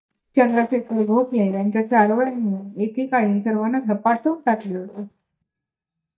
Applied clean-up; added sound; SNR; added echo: neural mask model DeepFilterNet 3.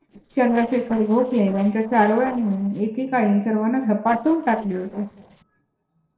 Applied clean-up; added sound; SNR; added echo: neural separator model SepFormer DNS4.